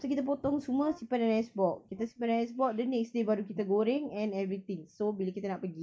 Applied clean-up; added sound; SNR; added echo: neural mask model DeepFilterNet 3.